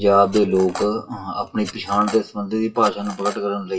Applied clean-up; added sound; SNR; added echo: classical method WPE with log-MMSE.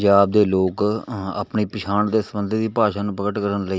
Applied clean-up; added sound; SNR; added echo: none; none; none; none.